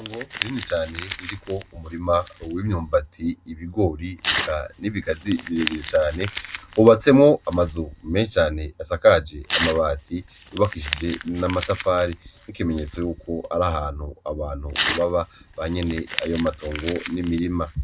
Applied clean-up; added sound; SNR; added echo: none; Crumpling, crinkling / Tearing; 11 dB; none.